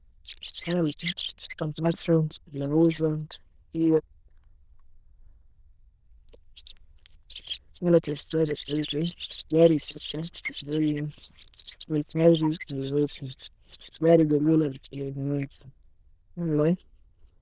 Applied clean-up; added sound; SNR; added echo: neural diffusion model UNIVERSE++.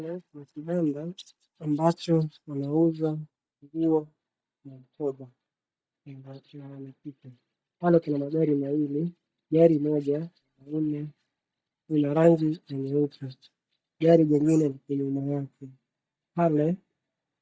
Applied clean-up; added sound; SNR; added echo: neural mask model DeepFilterNet 3.